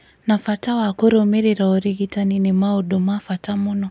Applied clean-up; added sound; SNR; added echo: none; none; none; none.